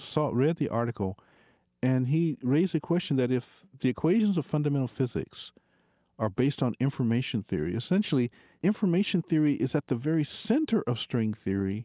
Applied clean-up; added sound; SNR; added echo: none; none; none; none.